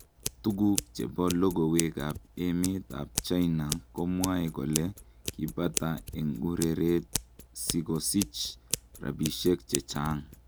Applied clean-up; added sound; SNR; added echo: none; Scissors; 9 dB; none.